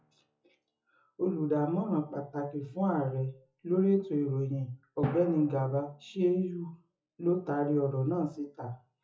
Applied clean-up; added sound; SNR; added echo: classical method WPE with log-MMSE.